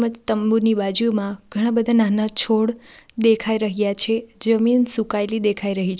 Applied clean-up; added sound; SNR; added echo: none; none; none; none.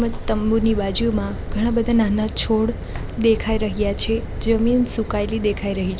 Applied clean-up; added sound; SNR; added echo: none; Fire; 6 dB; none.